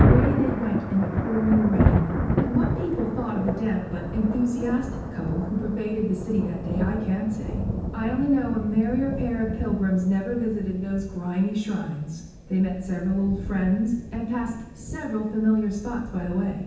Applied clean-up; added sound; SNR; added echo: none; Thunder; 2 dB; reverberation time 0.9 s.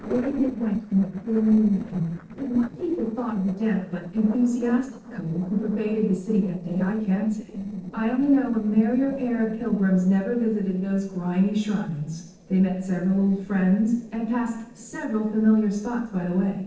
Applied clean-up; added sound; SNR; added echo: neural separator model SepFormer DNS4.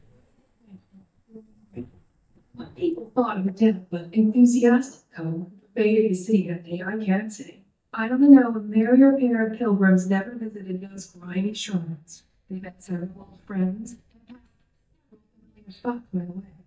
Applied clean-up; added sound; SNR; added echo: neural mask model DeepFilterNet 3.